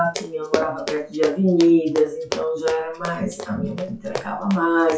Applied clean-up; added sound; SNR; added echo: classical method WPE with log-MMSE.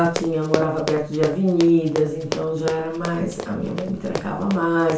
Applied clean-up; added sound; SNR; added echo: none; Run; 10 dB; reverberation time 0.3 s.